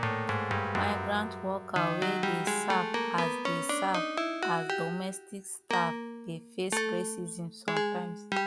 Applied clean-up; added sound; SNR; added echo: none; Keyboard (musical); -3 dB; none.